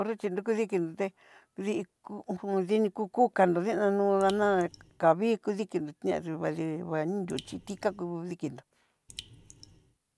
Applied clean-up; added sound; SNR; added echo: none; Raindrop; 20 dB; none.